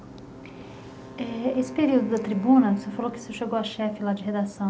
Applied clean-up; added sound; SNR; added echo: none; Wind instrument, woodwind instrument; 19 dB; none.